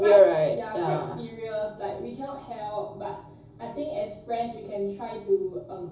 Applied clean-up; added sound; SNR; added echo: none; none; none; reverberation time 0.4 s.